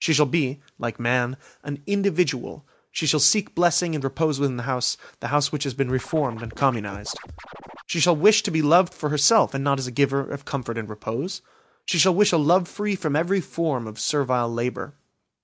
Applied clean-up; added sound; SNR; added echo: none; Scratching (performance technique); 17 dB; none.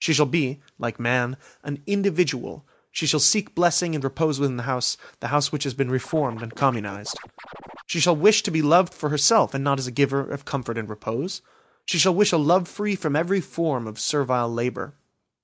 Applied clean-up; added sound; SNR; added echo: neural mask model Resemble Enhance denoiser.